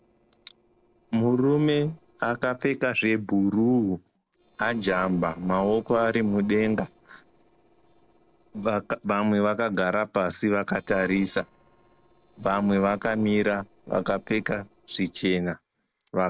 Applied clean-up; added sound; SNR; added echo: neural separator model SepFormer DNS4.